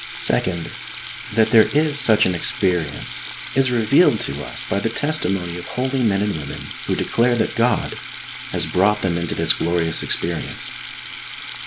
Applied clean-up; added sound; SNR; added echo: none; Sink (filling or washing) / Water tap, faucet; 9 dB; none.